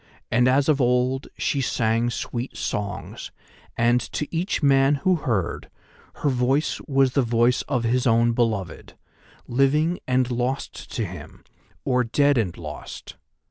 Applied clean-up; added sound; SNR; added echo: none; none; none; none.